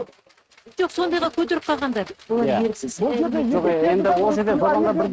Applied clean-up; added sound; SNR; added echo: neural mask model RNNoise.